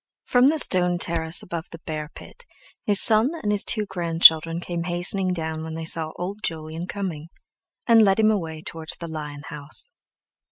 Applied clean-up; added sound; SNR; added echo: neural mask model RNNoise.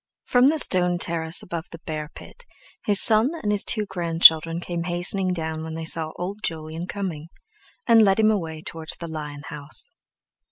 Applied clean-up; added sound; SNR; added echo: none; none; none; none.